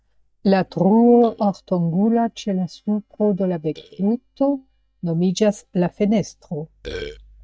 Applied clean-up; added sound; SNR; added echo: neural mask model DeepFilterNet 3.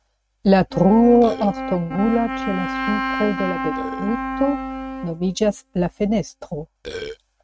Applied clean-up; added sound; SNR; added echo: neural mask model RNNoise.